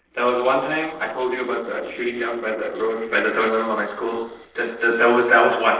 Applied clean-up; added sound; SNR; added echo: neural separator model SepFormer DNS4.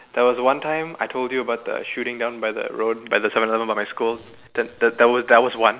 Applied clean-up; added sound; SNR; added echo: none; none; none; none.